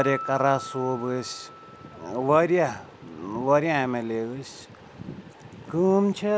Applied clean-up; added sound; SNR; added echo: none; Piano; 16 dB; none.